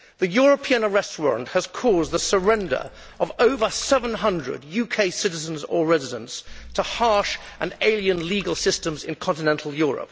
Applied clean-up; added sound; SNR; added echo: none; Water / Liquid; 19 dB; none.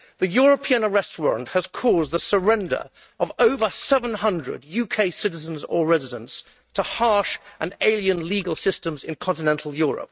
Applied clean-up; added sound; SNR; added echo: neural mask model RNNoise.